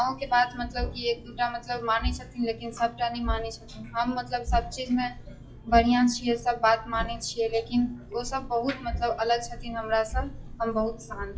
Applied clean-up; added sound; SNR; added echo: classical method log-MMSE.